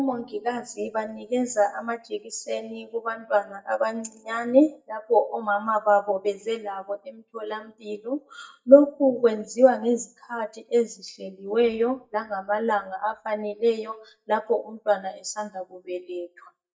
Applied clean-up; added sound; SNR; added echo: neural mask model DeepFilterNet 3.